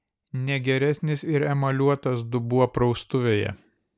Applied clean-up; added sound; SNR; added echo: none; none; none; none.